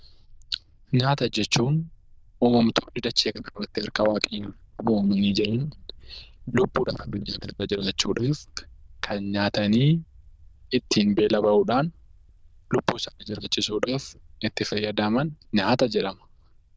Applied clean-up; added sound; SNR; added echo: neural diffusion model UNIVERSE++.